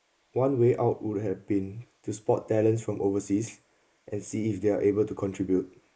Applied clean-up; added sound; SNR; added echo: neural mask model Resemble Enhance denoiser.